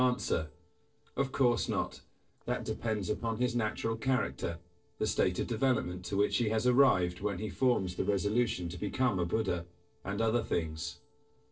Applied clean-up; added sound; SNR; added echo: neural separator model SepFormer DNS4.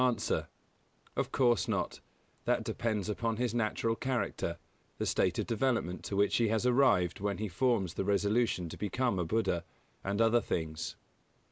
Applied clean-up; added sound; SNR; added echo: none; none; none; none.